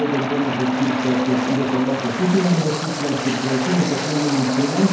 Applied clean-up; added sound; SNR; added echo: none; Waves, surf; 6 dB; reverberation time 0.9 s.